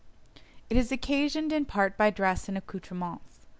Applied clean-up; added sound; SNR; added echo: none; none; none; none.